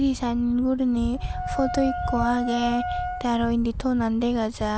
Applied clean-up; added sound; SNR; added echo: none; Wind instrument, woodwind instrument; 8 dB; none.